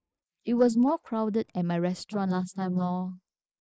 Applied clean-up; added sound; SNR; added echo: neural mask model Resemble Enhance denoiser.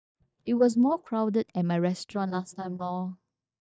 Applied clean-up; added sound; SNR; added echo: neural mask model DeepFilterNet 3.